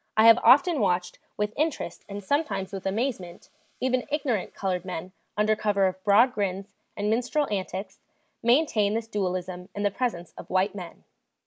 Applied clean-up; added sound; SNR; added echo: neural mask model Resemble Enhance denoiser.